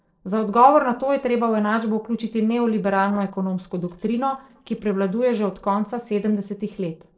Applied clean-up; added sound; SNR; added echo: neural separator model SepFormer DNS4.